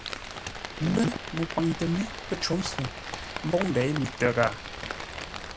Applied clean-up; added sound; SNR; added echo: none; Rain; 8 dB; none.